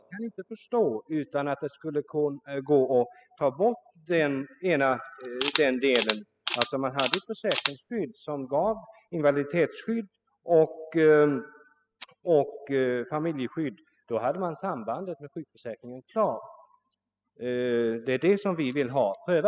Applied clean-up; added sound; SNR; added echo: classical method spectral subtraction.